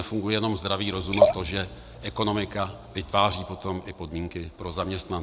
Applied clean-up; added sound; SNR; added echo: none; Liquid; -1 dB; none.